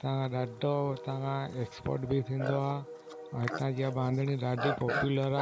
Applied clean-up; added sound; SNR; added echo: none; Livestock, farm animals, working animals; 8 dB; none.